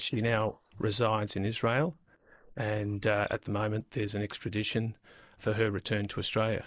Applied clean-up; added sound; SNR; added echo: neural mask model Resemble Enhance denoiser.